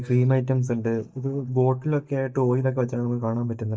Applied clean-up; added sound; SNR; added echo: neural mask model DeepFilterNet 3.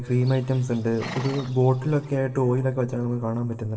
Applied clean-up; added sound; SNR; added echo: none; Livestock, farm animals, working animals; 16 dB; reverberation time 3.0 s.